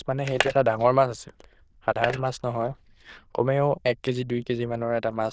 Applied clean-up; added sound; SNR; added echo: neural diffusion model UNIVERSE++.